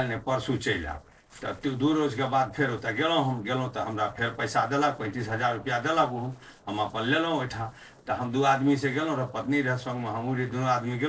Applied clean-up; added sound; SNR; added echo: neural separator model SepFormer DNS4.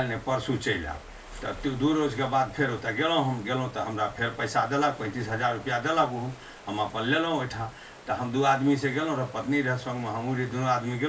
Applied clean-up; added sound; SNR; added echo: none; Water; 20 dB; reverberation time 0.2 s.